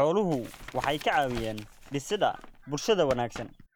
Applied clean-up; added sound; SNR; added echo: none; Tap; 15 dB; none.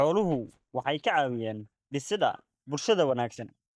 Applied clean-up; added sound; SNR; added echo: neural mask model DeepFilterNet 3.